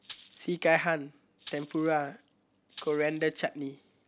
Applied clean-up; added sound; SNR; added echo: none; Rattle (instrument); 9 dB; none.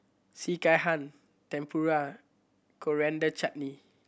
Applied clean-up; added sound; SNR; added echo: none; none; none; none.